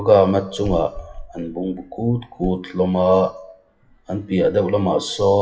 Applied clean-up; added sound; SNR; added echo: classical method WPE with log-MMSE.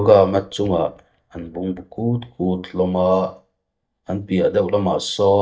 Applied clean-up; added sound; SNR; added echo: neural mask model DeepFilterNet 3.